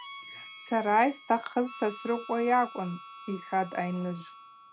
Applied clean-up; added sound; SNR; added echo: none; Harmonica; 16 dB; none.